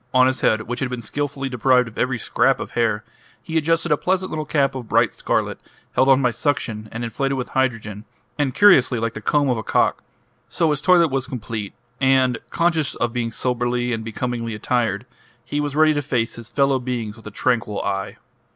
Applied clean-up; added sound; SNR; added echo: none; none; none; none.